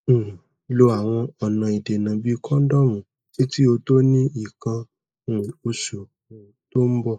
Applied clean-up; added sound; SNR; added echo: neural mask model Resemble Enhance denoiser.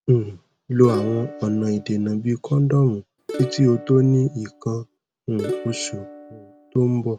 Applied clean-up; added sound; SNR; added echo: none; Plucked string instrument; 12 dB; none.